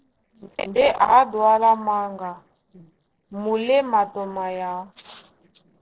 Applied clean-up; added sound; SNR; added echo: neural separator model SepFormer DNS4.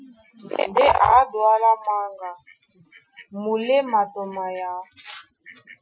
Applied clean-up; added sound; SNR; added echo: classical method Wiener filter.